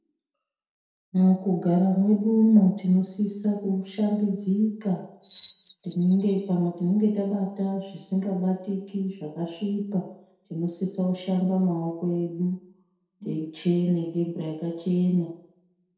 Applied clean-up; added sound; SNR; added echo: neural separator model SepFormer DNS4.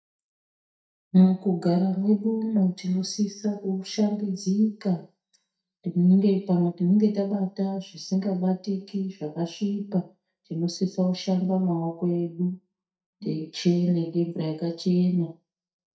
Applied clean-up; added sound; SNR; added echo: neural mask model DeepFilterNet 3.